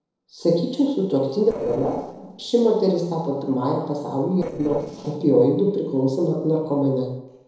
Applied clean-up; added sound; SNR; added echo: neural separator model SepFormer DNS4.